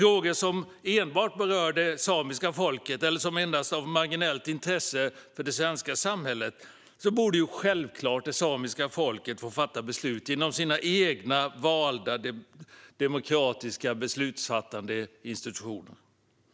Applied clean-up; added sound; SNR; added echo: none; none; none; none.